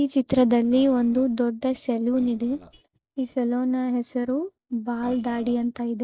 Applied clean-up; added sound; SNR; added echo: neural separator model SepFormer DNS4.